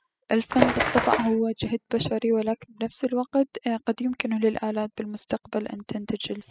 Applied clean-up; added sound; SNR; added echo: classical method spectral subtraction.